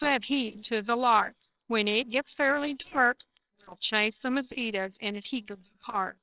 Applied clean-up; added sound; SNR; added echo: neural separator model SepFormer WHAMR!.